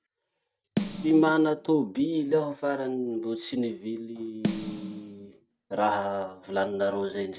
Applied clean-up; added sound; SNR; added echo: none; Snare drum; 9 dB; none.